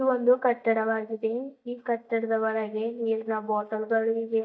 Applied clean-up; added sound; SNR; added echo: neural mask model DeepFilterNet 3.